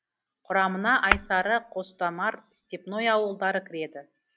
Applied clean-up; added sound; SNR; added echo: none; Tap / Hammer; 6 dB; none.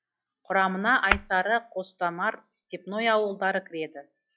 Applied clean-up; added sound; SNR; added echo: classical method log-MMSE.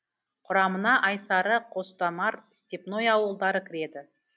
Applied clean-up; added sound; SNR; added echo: none; none; none; none.